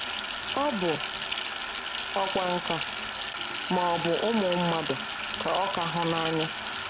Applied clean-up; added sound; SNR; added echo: none; Sink (filling or washing); -1 dB; none.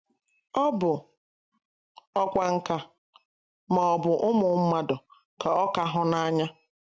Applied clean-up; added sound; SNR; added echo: none; none; none; none.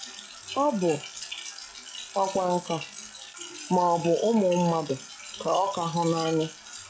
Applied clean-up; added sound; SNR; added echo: classical method log-MMSE.